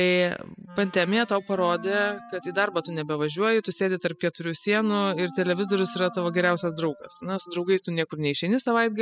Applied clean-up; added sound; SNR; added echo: classical method spectral subtraction.